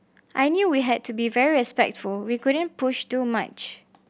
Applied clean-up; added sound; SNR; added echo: none; none; none; none.